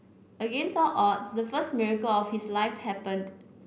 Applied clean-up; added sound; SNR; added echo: none; none; none; none.